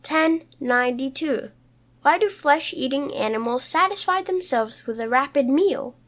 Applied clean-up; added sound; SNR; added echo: none; none; none; none.